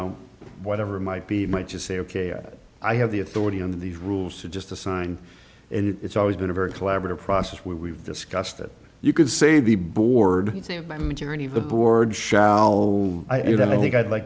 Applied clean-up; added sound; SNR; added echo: none; none; none; none.